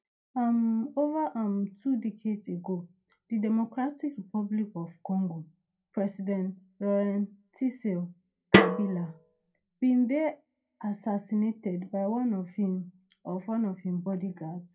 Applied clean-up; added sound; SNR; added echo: none; Snare drum; -4 dB; reverberation time 0.2 s.